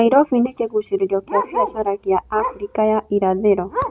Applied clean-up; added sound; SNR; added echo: none; Bark; 10 dB; none.